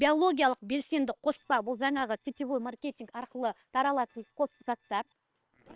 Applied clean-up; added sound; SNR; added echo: neural separator model SepFormer WHAM!.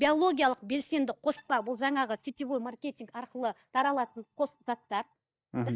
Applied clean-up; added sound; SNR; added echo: neural mask model DeepFilterNet 3.